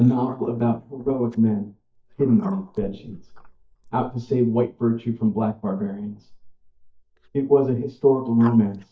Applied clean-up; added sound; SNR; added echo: neural mask model DeepFilterNet 3.